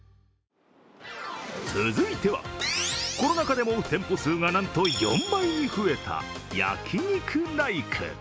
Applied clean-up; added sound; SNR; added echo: none; none; none; none.